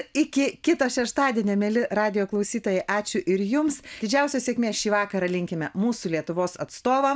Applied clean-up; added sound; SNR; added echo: none; none; none; none.